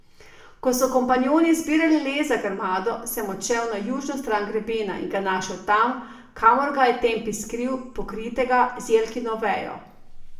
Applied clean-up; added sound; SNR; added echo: none; none; none; reverberation time 0.6 s.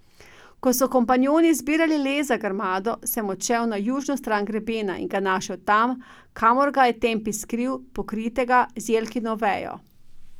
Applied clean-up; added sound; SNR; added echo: none; none; none; none.